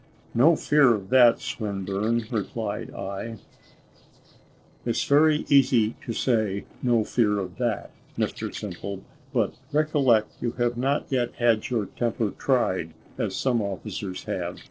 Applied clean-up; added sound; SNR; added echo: neural separator model SepFormer DNS4.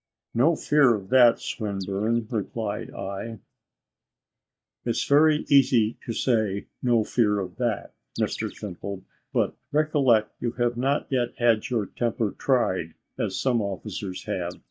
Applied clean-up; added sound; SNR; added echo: neural mask model DeepFilterNet 3.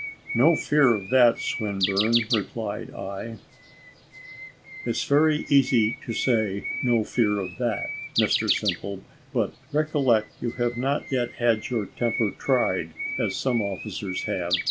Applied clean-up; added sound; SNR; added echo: none; Bird; 8 dB; none.